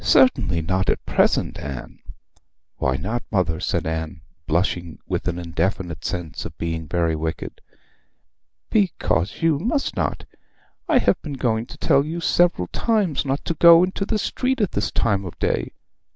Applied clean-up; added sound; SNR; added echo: none; none; none; none.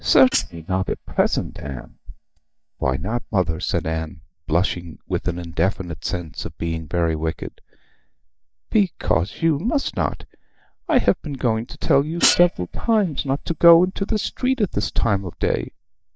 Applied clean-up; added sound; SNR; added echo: neural mask model DeepFilterNet 3.